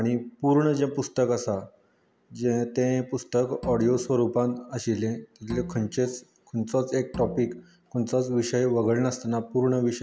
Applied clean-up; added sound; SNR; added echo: none; Bowed string instrument; 14 dB; none.